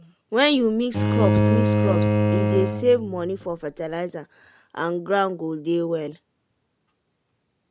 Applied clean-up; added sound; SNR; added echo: none; Bowed string instrument; -3 dB; none.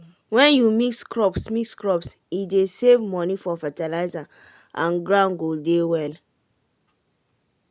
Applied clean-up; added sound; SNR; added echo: none; none; none; none.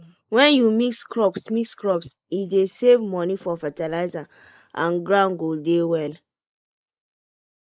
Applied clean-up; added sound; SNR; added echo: neural mask model Resemble Enhance denoiser.